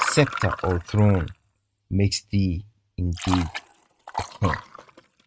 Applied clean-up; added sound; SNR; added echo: neural mask model RNNoise.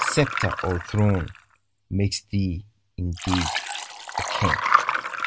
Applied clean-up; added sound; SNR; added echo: none; Liquid; 1 dB; none.